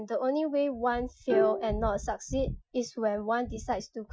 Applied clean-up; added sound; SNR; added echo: classical method Wiener filter.